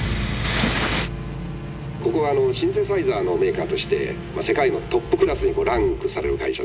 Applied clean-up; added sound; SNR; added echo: none; none; none; none.